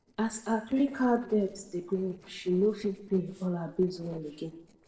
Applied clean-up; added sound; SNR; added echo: neural separator model SepFormer DNS4.